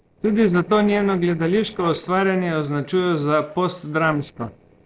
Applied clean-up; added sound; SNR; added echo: neural separator model SepFormer DNS4.